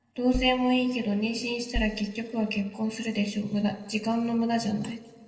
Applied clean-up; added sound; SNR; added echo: neural separator model SepFormer DNS4.